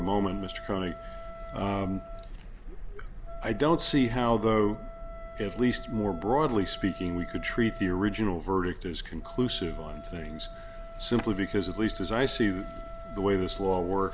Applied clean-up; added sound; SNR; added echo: none; Wind instrument, woodwind instrument; 16 dB; none.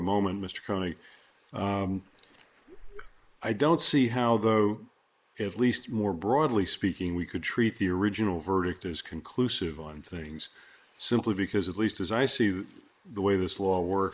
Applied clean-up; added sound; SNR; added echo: neural mask model Resemble Enhance denoiser.